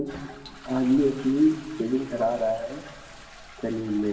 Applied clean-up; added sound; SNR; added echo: none; Toilet flush; 18 dB; reverberation time 2.6 s.